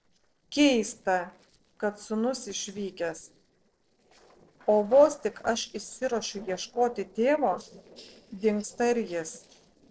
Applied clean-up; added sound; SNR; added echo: neural separator model SepFormer DNS4.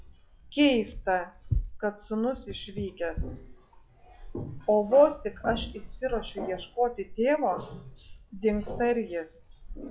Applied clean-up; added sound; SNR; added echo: classical method log-MMSE.